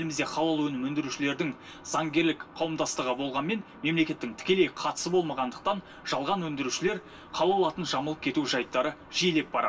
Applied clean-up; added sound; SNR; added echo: none; none; none; reverberation time 0.2 s.